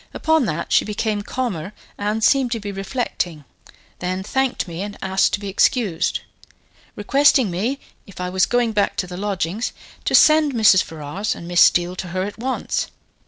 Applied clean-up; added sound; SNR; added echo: none; none; none; none.